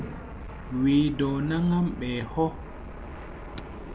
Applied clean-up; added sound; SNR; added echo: none; Fixed-wing aircraft, airplane; 11 dB; none.